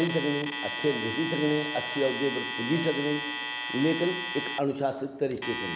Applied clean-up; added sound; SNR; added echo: none; Alarm; 5 dB; none.